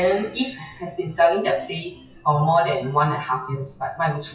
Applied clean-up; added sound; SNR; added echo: classical method WPE with log-MMSE.